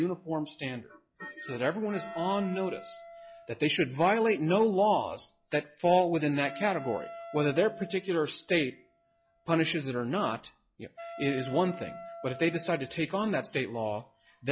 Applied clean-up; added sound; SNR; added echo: classical method log-MMSE.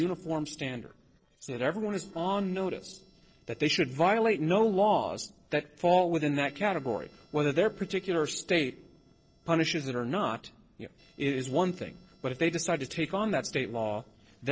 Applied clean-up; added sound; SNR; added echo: neural separator model SepFormer DNS4.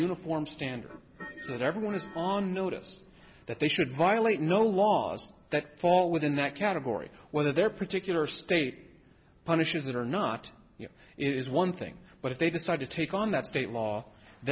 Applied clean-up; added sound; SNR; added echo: none; none; none; none.